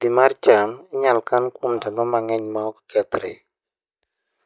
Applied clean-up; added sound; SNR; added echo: neural mask model DeepFilterNet 3.